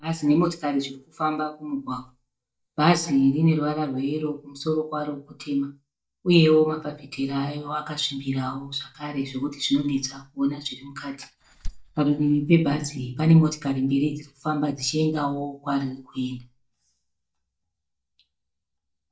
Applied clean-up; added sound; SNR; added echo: neural mask model DeepFilterNet 3.